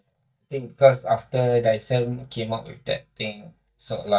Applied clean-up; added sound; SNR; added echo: neural mask model DeepFilterNet 3.